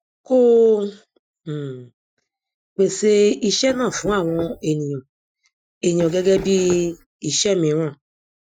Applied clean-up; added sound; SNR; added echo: classical method Wiener filter.